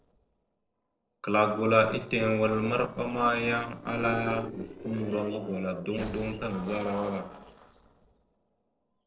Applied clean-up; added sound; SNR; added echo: neural separator model SepFormer DNS4.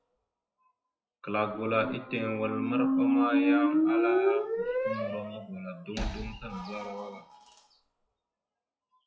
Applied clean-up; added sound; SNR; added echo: classical method WPE with log-MMSE.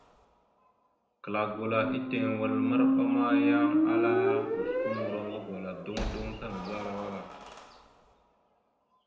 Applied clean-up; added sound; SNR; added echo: none; Squeak; -4 dB; reverberation time 0.8 s.